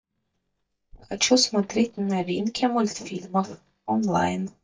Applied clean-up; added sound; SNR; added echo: neural mask model DeepFilterNet 3.